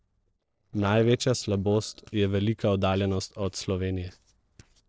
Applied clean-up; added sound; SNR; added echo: neural separator model SepFormer DNS4.